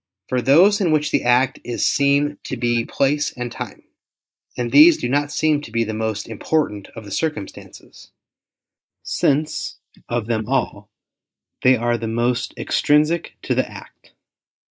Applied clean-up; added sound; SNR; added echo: neural mask model Resemble Enhance denoiser.